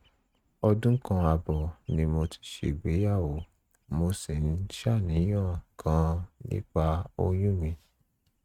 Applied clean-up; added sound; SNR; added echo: neural mask model RNNoise.